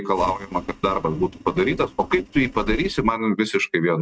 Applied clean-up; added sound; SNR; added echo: neural mask model RNNoise.